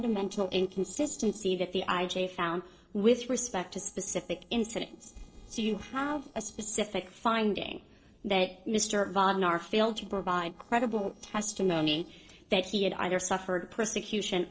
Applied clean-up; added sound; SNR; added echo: neural separator model SepFormer DNS4.